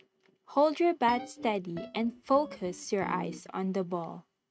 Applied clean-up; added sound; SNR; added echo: neural mask model RNNoise.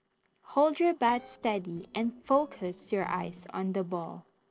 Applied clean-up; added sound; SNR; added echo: neural separator model SepFormer DNS4.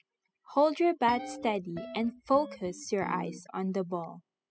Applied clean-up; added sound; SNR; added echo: classical method spectral subtraction.